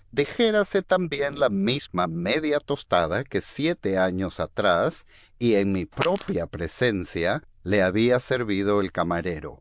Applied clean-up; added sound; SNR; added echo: neural diffusion model UNIVERSE++.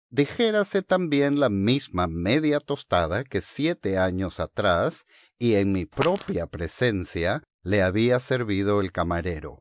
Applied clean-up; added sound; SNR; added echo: neural mask model DeepFilterNet 3.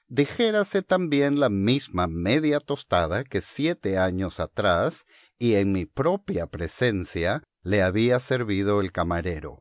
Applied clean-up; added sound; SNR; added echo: none; none; none; none.